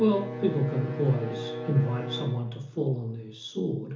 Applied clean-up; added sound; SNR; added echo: none; Bowed string instrument; 9 dB; reverberation time 0.7 s.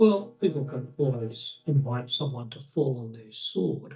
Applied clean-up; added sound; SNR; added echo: neural mask model DeepFilterNet 3.